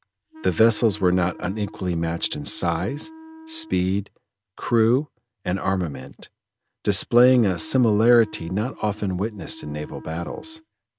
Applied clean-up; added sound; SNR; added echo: none; Wind instrument, woodwind instrument; 19 dB; none.